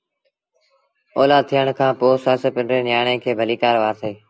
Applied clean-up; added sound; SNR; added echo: none; none; none; none.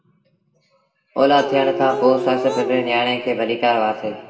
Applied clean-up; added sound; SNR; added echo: none; Dog; 6 dB; reverberation time 1.9 s.